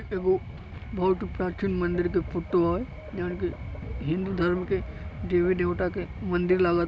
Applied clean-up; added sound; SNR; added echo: none; none; none; none.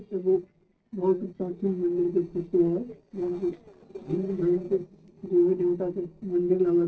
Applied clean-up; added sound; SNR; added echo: neural separator model SepFormer DNS4.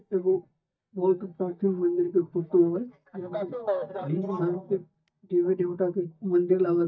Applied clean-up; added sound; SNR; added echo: neural mask model DeepFilterNet 3.